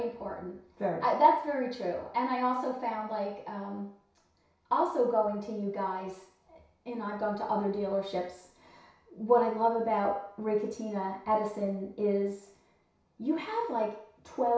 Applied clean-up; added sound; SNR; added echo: none; none; none; reverberation time 0.6 s.